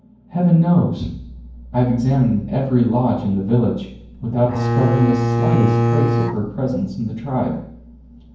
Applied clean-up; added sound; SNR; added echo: none; Bowed string instrument; 0 dB; reverberation time 0.9 s.